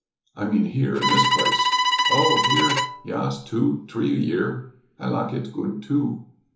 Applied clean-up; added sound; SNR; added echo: none; Bowed string instrument; -3 dB; reverberation time 1.2 s.